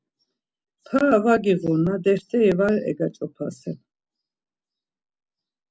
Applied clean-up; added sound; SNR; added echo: none; none; none; none.